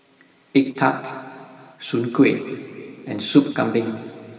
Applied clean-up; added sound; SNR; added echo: none; none; none; reverberation time 2.3 s.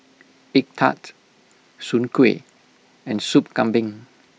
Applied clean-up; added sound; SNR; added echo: none; none; none; none.